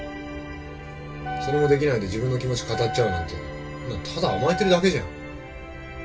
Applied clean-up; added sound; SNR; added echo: none; Wind instrument, woodwind instrument; 8 dB; reverberation time 0.2 s.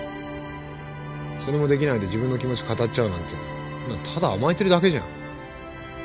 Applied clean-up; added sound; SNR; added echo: none; none; none; none.